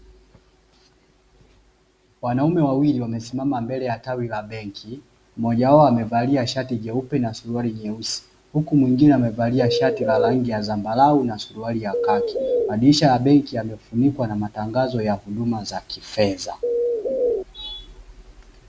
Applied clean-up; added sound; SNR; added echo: none; Bird; 0 dB; none.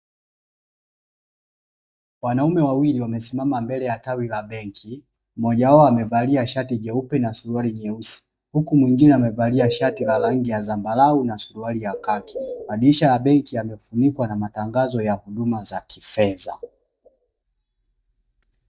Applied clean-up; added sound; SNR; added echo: neural mask model DeepFilterNet 3.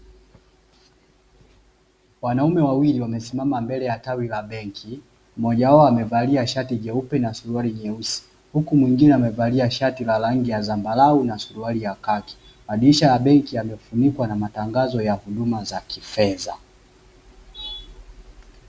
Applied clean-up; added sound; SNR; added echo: none; none; none; none.